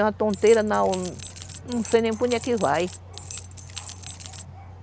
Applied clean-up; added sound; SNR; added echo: none; Rattle / Keys jangling; 15 dB; none.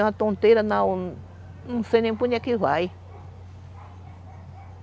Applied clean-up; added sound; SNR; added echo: none; none; none; none.